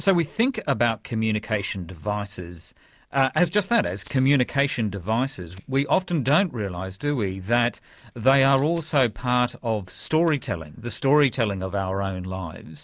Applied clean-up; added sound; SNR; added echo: none; Rattle (instrument); 19 dB; none.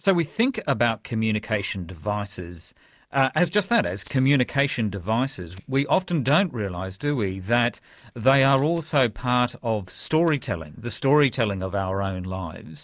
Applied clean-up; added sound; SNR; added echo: neural mask model DeepFilterNet 3.